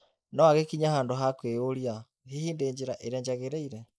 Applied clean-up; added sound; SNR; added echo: neural mask model Resemble Enhance denoiser.